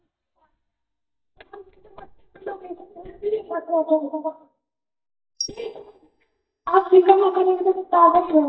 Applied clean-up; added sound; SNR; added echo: neural mask model DeepFilterNet 3.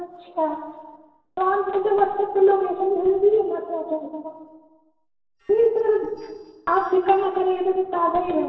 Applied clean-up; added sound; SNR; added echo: neural separator model SepFormer DNS4.